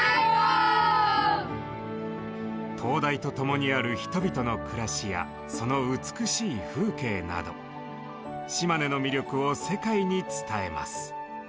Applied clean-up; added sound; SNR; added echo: none; Organ; 15 dB; none.